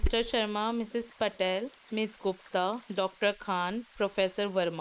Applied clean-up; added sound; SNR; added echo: neural mask model Resemble Enhance denoiser.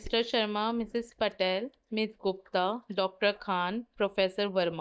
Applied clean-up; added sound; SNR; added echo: neural mask model DeepFilterNet 3.